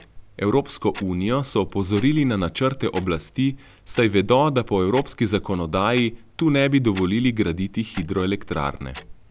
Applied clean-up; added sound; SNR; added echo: none; Clock; 18 dB; none.